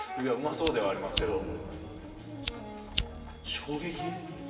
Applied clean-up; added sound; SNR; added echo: none; Fire; 1 dB; reverberation time 2.3 s.